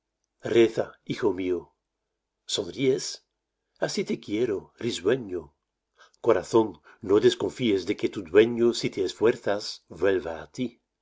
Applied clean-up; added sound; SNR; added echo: none; none; none; none.